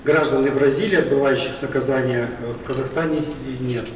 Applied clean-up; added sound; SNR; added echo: none; Coin (dropping); 19 dB; reverberation time 1.0 s.